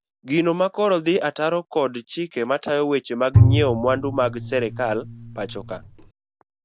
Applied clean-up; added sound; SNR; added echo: none; Bowed string instrument; -1 dB; none.